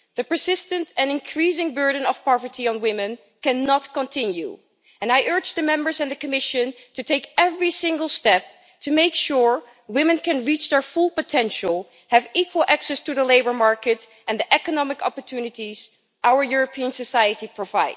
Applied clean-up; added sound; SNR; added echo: none; none; none; none.